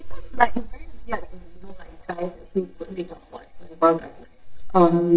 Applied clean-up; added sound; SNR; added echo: neural mask model DeepFilterNet 3.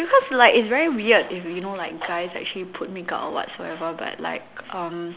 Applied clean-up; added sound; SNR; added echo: none; none; none; none.